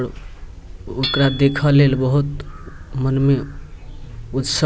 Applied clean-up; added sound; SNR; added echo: none; Hammer / Chink, clink; 14 dB; none.